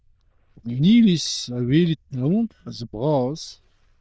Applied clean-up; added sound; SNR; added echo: neural diffusion model UNIVERSE++.